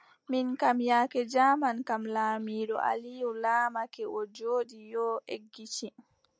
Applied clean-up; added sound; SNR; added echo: none; none; none; none.